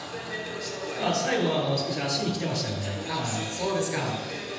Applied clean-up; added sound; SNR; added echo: none; none; none; reverberation time 1.1 s.